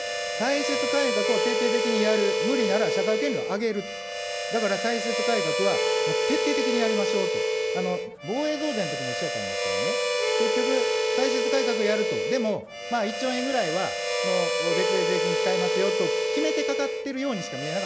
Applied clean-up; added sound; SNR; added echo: none; Harmonica; -3 dB; none.